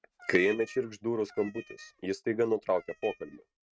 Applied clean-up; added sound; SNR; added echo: neural mask model RNNoise.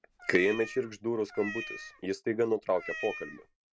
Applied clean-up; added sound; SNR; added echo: none; Meow; 11 dB; none.